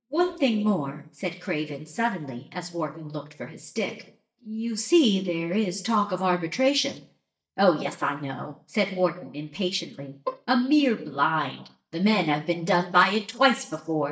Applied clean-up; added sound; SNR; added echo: neural mask model DeepFilterNet 3.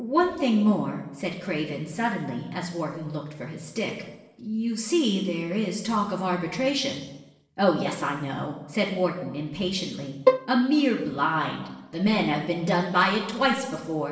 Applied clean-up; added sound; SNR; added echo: none; Bowed string instrument; 1 dB; reverberation time 0.9 s.